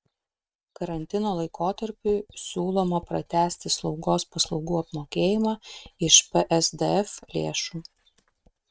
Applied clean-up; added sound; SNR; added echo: neural mask model RNNoise.